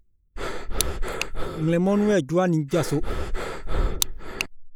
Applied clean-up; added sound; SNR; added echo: neural mask model Resemble Enhance denoiser.